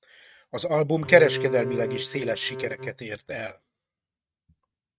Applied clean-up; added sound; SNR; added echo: neural mask model RNNoise.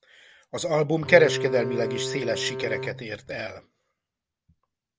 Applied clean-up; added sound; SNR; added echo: none; Bowed string instrument; 5 dB; none.